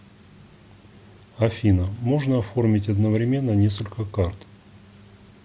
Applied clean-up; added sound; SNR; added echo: none; none; none; none.